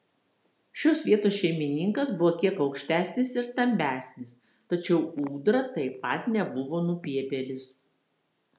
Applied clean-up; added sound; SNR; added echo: none; none; none; none.